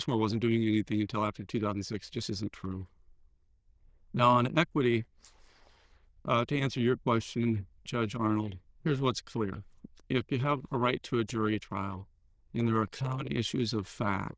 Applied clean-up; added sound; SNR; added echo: neural diffusion model UNIVERSE++.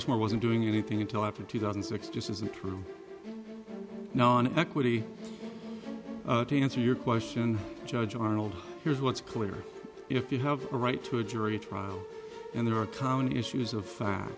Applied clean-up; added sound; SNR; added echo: none; Musical instrument; 12 dB; none.